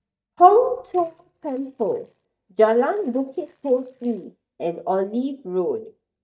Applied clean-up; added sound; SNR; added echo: neural mask model DeepFilterNet 3.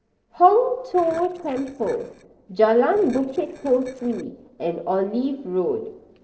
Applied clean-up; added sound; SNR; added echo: neural separator model SepFormer DNS4.